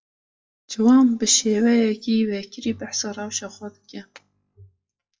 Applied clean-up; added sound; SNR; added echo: classical method WPE with log-MMSE.